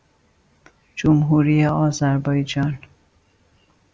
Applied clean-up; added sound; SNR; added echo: none; none; none; none.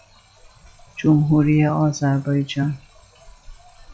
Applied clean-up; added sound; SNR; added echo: classical method log-MMSE.